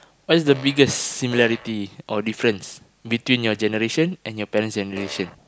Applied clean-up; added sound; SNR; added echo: none; Fart; 16 dB; none.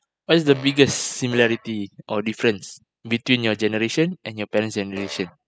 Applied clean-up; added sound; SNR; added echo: classical method spectral subtraction.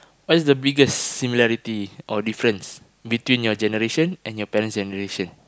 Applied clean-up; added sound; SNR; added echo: none; none; none; none.